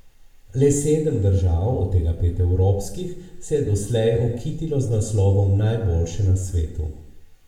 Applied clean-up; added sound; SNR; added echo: none; none; none; reverberation time 0.8 s.